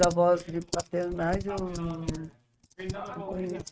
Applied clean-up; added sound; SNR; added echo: neural mask model RNNoise.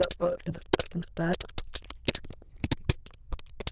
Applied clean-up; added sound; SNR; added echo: neural diffusion model UNIVERSE++.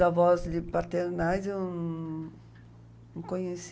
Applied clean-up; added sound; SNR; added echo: none; none; none; none.